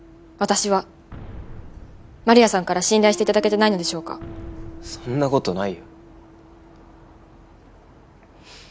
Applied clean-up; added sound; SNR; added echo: none; Guitar + Boom; 17 dB; none.